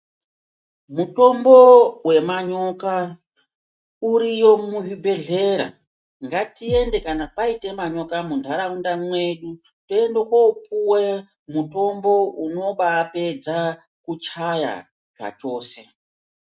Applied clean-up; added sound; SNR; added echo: neural mask model RNNoise.